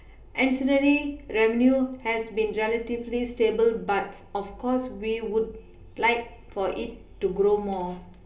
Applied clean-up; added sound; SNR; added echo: none; none; none; reverberation time 0.5 s.